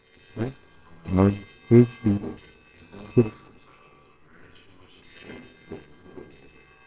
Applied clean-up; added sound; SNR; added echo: neural separator model SepFormer WHAMR!.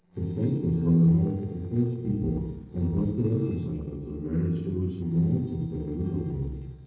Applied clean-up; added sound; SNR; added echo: neural separator model SepFormer DNS4.